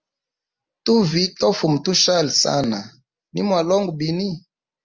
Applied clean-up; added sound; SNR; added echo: none; none; none; none.